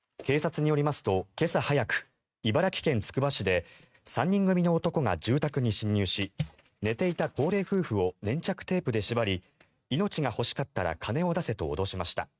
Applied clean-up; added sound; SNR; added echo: neural mask model RNNoise.